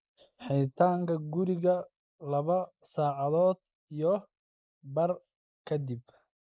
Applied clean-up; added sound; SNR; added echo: neural mask model Resemble Enhance denoiser.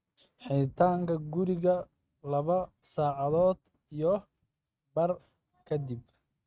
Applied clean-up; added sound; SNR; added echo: neural mask model RNNoise.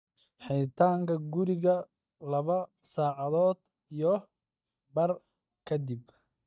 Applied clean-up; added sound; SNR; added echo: neural mask model DeepFilterNet 3.